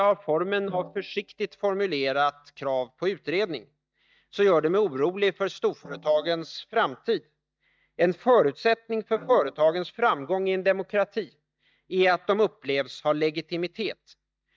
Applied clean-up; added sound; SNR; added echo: neural mask model DeepFilterNet 3.